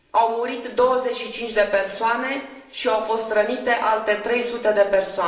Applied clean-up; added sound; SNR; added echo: none; none; none; reverberation time 0.8 s.